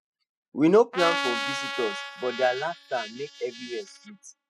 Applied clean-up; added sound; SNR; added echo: classical method spectral subtraction.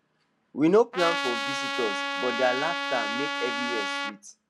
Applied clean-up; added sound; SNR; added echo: none; Trumpet; 2 dB; none.